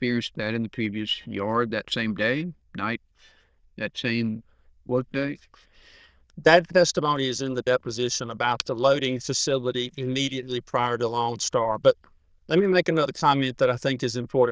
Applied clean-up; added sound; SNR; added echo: neural diffusion model UNIVERSE++.